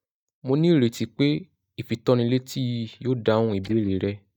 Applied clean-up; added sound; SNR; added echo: neural mask model DeepFilterNet 3.